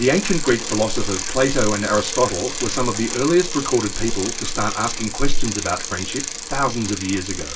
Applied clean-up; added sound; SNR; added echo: none; Bicycle; 8 dB; reverberation time 0.1 s.